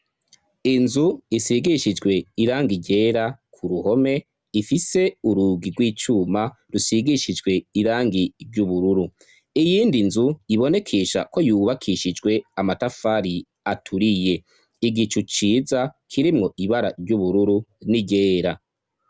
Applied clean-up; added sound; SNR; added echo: none; none; none; none.